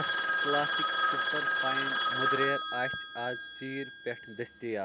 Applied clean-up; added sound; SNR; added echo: none; Telephone; -5 dB; none.